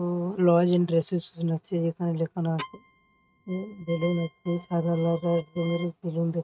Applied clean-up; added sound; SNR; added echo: neural mask model RNNoise.